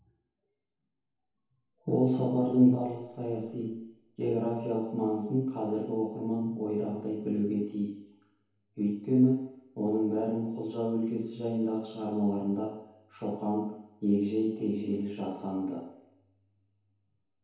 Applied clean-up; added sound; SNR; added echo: none; none; none; reverberation time 2.2 s.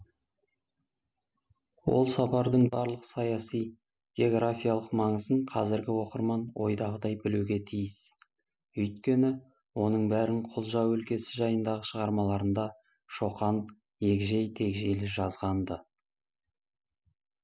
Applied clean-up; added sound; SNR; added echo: none; none; none; none.